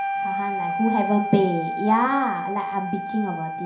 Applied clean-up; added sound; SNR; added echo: none; Wind instrument, woodwind instrument; 4 dB; reverberation time 0.5 s.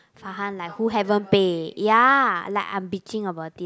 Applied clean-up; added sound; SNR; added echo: none; none; none; none.